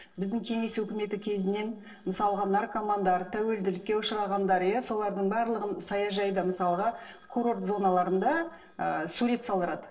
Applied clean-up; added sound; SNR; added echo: neural separator model SepFormer DNS4.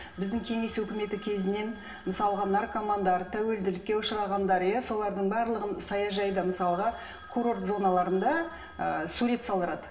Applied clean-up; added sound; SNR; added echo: none; Telephone; 19 dB; reverberation time 0.7 s.